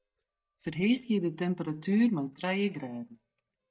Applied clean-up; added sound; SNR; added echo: neural mask model DeepFilterNet 3.